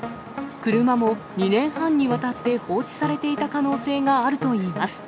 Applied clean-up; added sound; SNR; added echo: none; none; none; none.